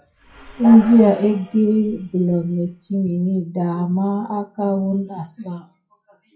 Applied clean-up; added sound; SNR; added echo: classical method WPE with log-MMSE.